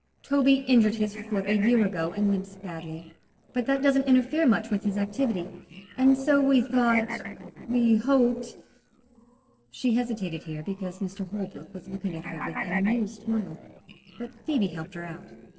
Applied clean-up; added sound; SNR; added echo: neural separator model SepFormer DNS4.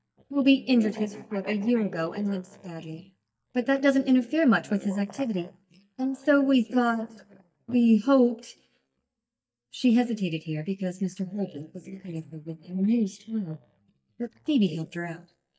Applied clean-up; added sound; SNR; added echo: neural mask model DeepFilterNet 3.